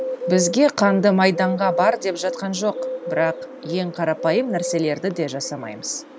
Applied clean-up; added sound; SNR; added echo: none; Bird; 8 dB; none.